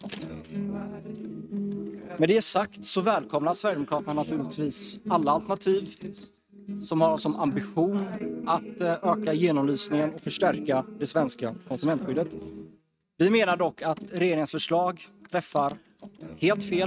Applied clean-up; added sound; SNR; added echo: neural mask model RNNoise.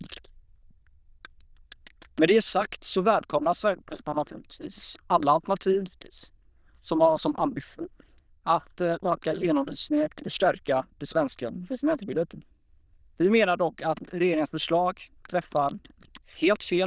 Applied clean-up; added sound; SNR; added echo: neural diffusion model UNIVERSE++.